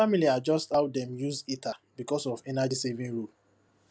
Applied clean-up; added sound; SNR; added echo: none; none; none; none.